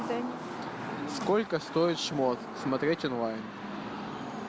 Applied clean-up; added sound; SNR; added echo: none; Water tap, faucet; 19 dB; none.